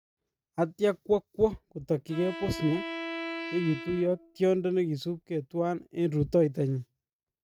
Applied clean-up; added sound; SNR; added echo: neural mask model RNNoise.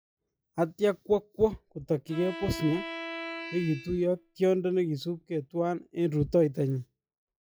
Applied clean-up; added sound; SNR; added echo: classical method log-MMSE.